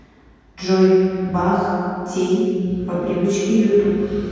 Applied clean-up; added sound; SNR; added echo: none; none; none; reverberation time 2.1 s.